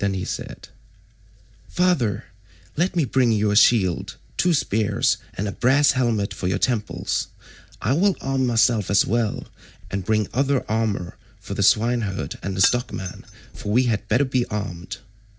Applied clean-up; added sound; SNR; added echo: none; Keys jangling; 11 dB; none.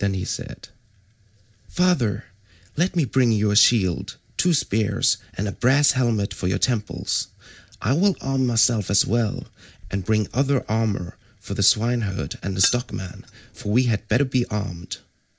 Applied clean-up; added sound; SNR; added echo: neural mask model Resemble Enhance denoiser.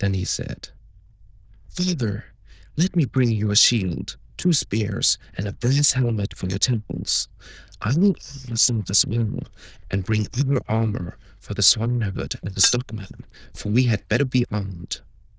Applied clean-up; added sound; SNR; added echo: neural diffusion model UNIVERSE++.